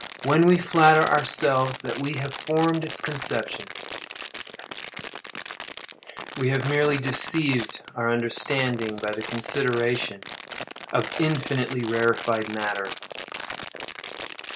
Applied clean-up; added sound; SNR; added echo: none; Crumpling, crinkling; 10 dB; none.